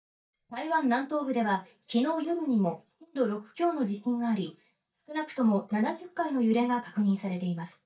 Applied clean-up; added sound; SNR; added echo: neural mask model DeepFilterNet 3.